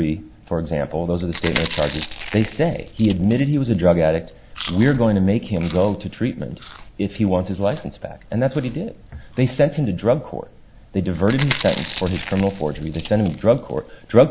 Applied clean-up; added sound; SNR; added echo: none; Chewing, mastication; 15 dB; none.